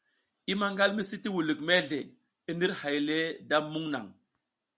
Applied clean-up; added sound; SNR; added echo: none; none; none; none.